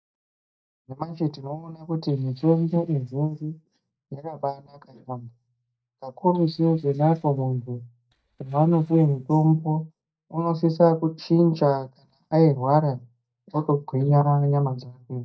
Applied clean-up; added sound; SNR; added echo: neural mask model DeepFilterNet 3.